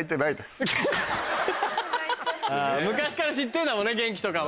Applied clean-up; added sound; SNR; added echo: none; none; none; none.